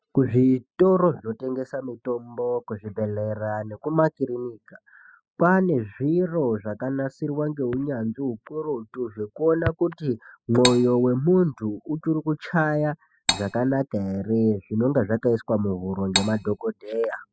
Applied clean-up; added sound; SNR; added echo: classical method spectral subtraction.